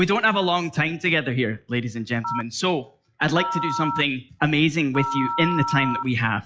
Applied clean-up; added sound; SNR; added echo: classical method log-MMSE.